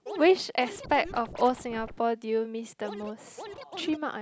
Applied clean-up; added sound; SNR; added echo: none; Scratching (performance technique) + Scratching (performance technique); 14 dB; none.